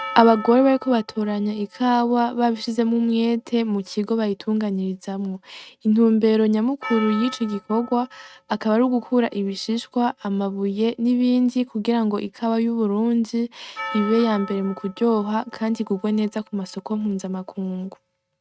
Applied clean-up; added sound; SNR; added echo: neural mask model RNNoise.